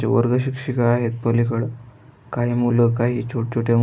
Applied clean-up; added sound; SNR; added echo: none; none; none; none.